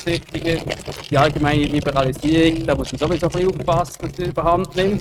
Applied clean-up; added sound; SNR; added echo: neural mask model RNNoise.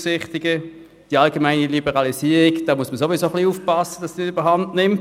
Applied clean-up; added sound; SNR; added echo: none; none; none; none.